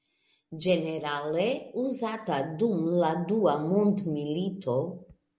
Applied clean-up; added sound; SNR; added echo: none; none; none; none.